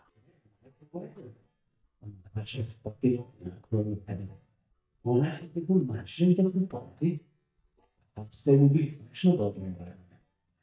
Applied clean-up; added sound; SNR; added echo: neural mask model DeepFilterNet 3.